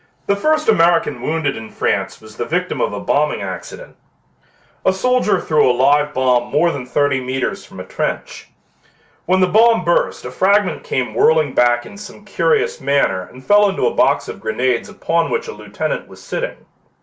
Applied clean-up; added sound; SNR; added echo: none; none; none; none.